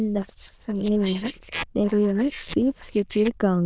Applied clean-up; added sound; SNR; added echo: neural diffusion model UNIVERSE++.